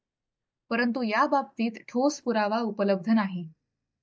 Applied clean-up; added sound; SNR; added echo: neural mask model DeepFilterNet 3.